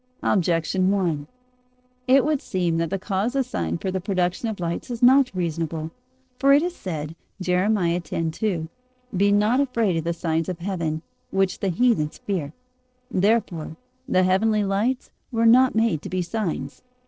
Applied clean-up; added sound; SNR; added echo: neural separator model SepFormer DNS4.